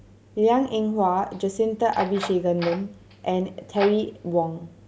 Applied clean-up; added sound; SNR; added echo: none; Door; 14 dB; none.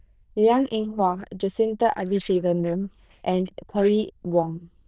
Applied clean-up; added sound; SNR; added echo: neural diffusion model UNIVERSE++.